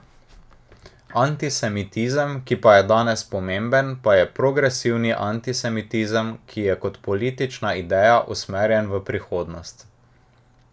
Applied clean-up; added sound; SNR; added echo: none; none; none; none.